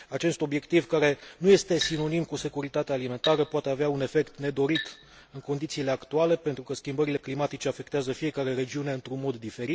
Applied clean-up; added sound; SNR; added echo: none; Glass; 13 dB; none.